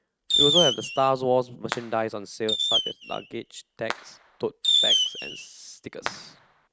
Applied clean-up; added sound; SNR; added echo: neural mask model RNNoise.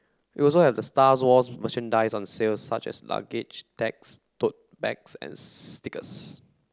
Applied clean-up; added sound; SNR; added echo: none; none; none; none.